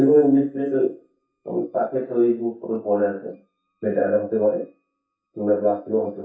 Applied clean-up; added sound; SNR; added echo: neural mask model DeepFilterNet 3.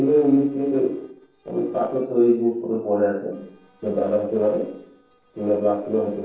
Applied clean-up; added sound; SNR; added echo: neural separator model SepFormer DNS4.